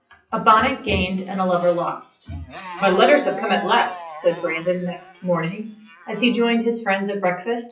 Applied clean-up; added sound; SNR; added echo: classical method WPE with log-MMSE.